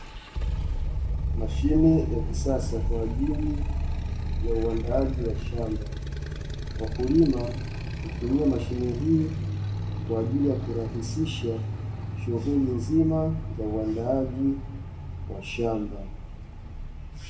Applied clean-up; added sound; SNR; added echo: none; Motorcycle; 1 dB; reverberation time 1.1 s.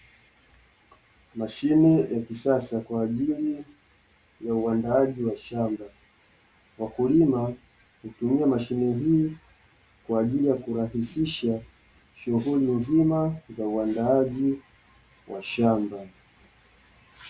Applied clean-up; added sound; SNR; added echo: none; none; none; none.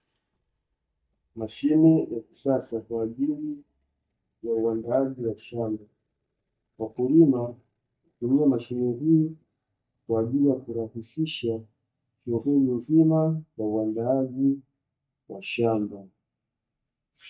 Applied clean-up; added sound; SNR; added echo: neural mask model DeepFilterNet 3.